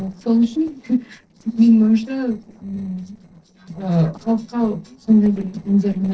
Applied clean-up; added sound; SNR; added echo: neural separator model SepFormer DNS4.